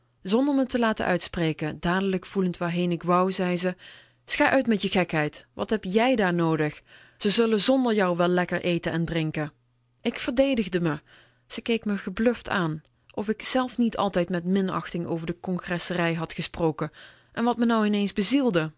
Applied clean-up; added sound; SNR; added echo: none; none; none; none.